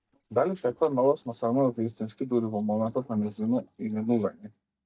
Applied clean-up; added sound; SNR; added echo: neural mask model DeepFilterNet 3.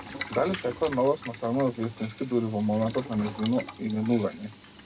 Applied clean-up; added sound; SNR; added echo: none; Boiling; 13 dB; reverberation time 0.2 s.